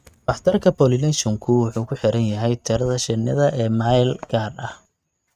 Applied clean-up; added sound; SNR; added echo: neural mask model RNNoise.